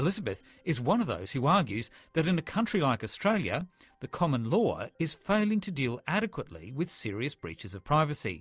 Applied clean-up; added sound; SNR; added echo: none; none; none; none.